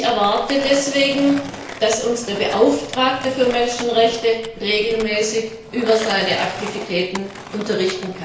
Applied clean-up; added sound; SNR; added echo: none; Skateboard; 13 dB; reverberation time 0.5 s.